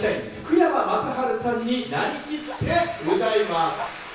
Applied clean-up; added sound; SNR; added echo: none; Bark; 17 dB; reverberation time 0.6 s.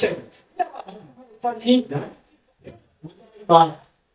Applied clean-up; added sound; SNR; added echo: neural mask model DeepFilterNet 3.